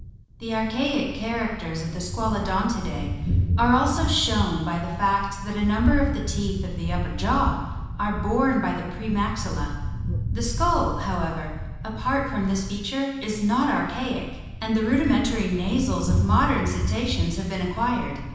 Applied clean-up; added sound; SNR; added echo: none; Thunder; 3 dB; reverberation time 1.1 s.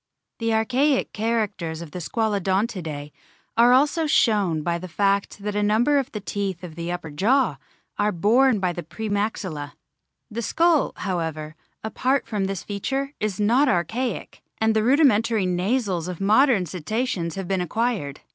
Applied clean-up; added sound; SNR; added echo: none; none; none; none.